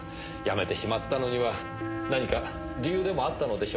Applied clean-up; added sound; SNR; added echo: none; Trumpet; 13 dB; none.